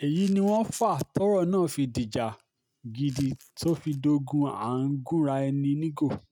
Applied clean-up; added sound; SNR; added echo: neural mask model RNNoise.